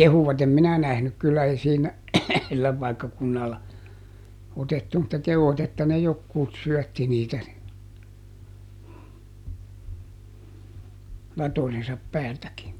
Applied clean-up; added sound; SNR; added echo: none; none; none; none.